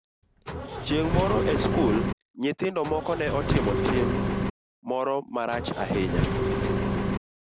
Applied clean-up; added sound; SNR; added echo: none; Engine; -2 dB; none.